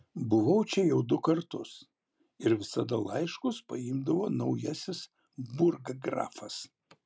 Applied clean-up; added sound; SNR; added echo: none; none; none; none.